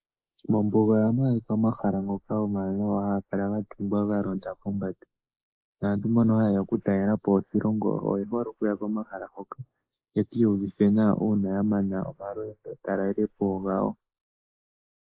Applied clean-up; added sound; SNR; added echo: neural mask model Resemble Enhance denoiser.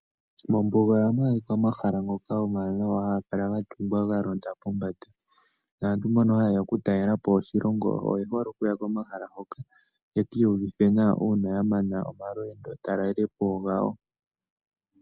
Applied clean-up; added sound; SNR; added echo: none; none; none; none.